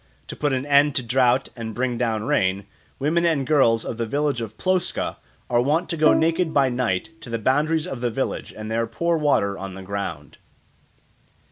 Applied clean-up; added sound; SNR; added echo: none; Bowed string instrument; 6 dB; none.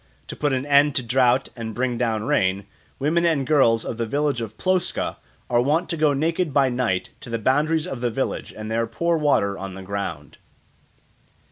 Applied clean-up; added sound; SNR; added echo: none; none; none; none.